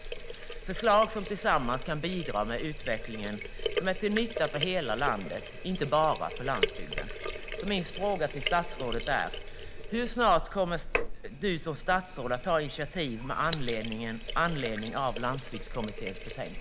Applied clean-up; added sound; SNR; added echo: none; Sink (filling or washing); 5 dB; none.